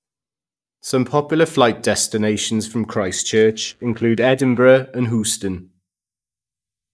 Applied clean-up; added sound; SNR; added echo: neural mask model DeepFilterNet 3.